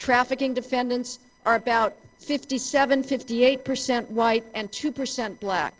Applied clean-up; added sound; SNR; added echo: neural separator model SepFormer DNS4.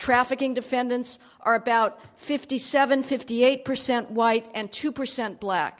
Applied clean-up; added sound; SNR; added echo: none; none; none; none.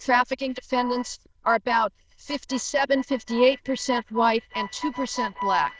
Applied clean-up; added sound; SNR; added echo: neural diffusion model UNIVERSE++.